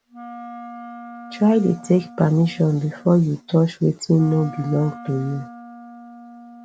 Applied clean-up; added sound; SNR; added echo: none; Wind instrument, woodwind instrument; 18 dB; none.